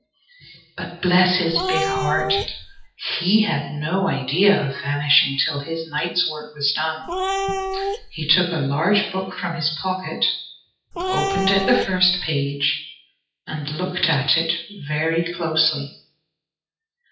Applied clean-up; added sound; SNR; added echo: classical method WPE with log-MMSE.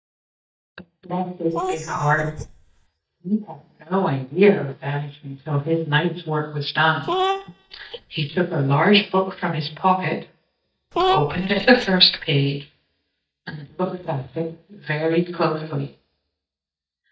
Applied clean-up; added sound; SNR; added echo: neural mask model DeepFilterNet 3.